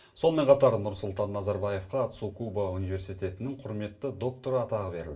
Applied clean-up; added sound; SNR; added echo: none; none; none; reverberation time 0.2 s.